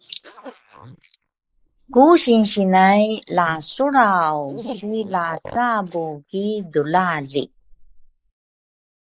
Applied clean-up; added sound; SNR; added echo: neural mask model Resemble Enhance denoiser.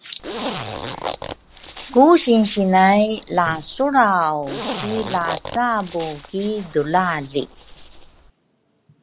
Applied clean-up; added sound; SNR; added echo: none; Zipper (clothing); 12 dB; none.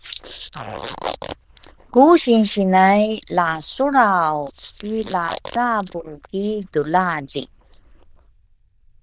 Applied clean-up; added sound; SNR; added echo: neural diffusion model UNIVERSE++.